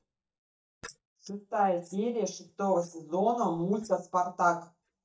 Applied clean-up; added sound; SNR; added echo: neural mask model DeepFilterNet 3.